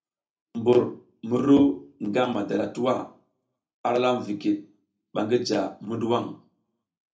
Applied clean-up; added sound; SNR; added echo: none; none; none; reverberation time 0.3 s.